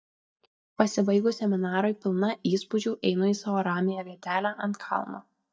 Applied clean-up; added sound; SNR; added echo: neural mask model DeepFilterNet 3.